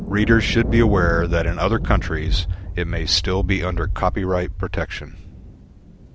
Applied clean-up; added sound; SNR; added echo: none; Thunder; 3 dB; none.